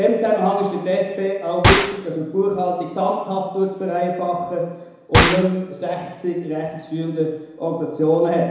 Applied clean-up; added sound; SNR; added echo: none; Gunshot, gunfire; 2 dB; reverberation time 1.0 s.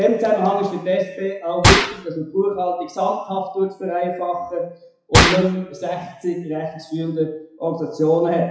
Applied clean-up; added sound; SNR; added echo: classical method WPE with log-MMSE.